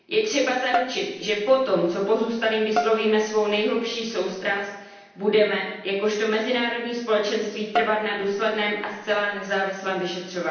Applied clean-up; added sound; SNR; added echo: none; Bowed string instrument; 10 dB; reverberation time 0.9 s.